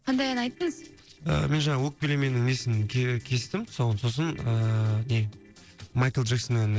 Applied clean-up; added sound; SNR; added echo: neural separator model SepFormer DNS4.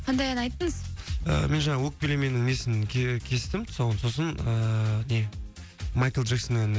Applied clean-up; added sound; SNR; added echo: none; none; none; none.